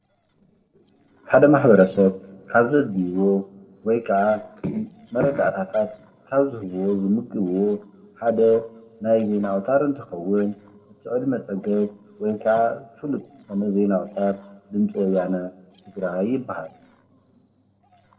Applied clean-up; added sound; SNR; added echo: neural separator model SepFormer DNS4.